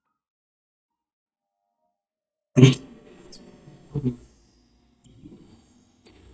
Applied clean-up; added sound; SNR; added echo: neural mask model DeepFilterNet 3.